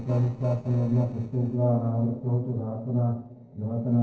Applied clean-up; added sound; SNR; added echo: neural separator model SepFormer DNS4.